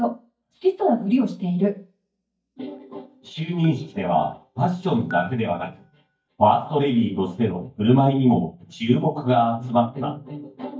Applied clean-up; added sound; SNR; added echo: neural mask model DeepFilterNet 3.